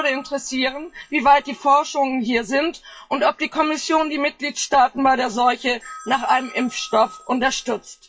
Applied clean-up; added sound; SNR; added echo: classical method WPE with log-MMSE.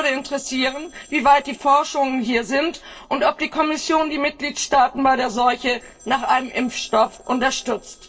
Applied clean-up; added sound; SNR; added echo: neural separator model SepFormer DNS4.